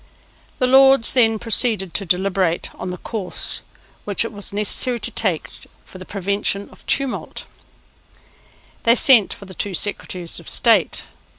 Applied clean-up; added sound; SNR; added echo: none; none; none; none.